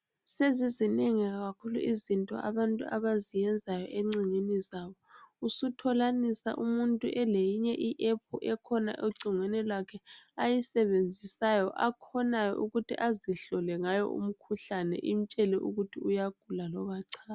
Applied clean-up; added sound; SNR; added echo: none; none; none; none.